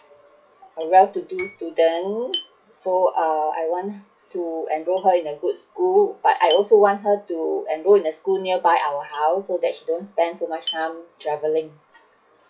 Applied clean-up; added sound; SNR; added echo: classical method log-MMSE.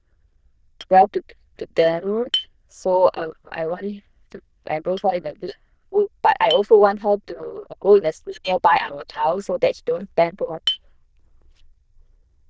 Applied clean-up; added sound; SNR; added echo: neural diffusion model UNIVERSE++.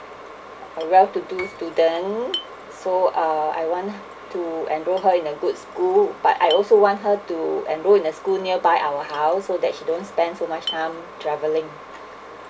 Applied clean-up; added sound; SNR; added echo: none; Chink, clink + Piano; 19 dB; none.